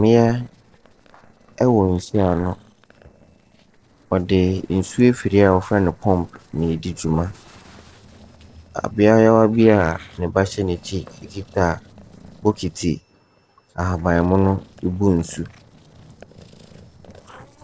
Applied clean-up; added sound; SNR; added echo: neural separator model SepFormer DNS4.